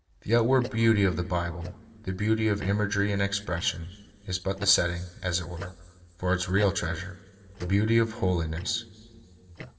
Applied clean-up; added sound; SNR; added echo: neural separator model SepFormer DNS4.